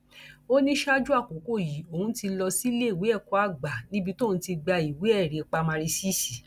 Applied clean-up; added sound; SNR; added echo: none; none; none; none.